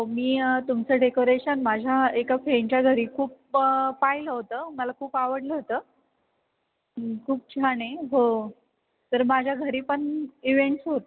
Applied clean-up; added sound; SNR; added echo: none; none; none; none.